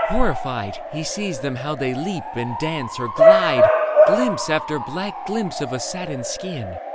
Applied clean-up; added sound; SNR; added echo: none; Bark / Motor vehicle (road) / Siren; -4 dB; none.